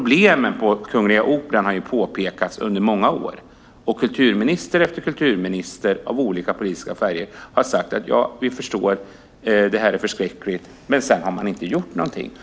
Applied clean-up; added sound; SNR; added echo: none; none; none; none.